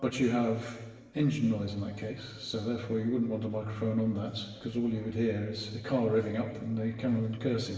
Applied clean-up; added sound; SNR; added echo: none; none; none; reverberation time 1.2 s.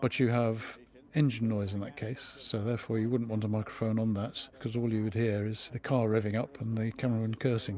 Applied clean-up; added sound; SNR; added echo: none; none; none; none.